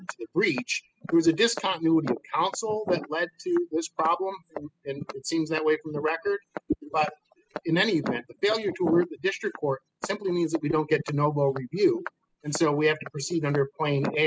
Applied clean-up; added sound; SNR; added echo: classical method spectral subtraction.